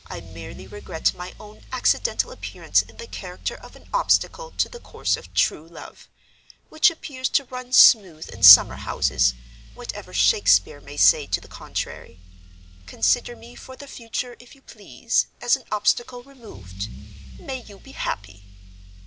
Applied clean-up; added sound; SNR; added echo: none; Engine starting / Accelerating, revving, vroom / Car; 15 dB; none.